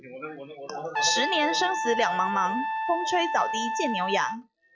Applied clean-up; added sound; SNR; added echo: none; Trumpet; 1 dB; none.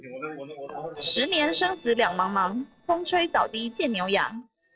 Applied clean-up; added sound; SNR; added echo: neural separator model SepFormer DNS4.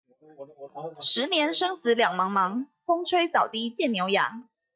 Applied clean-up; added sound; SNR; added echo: neural mask model DeepFilterNet 3.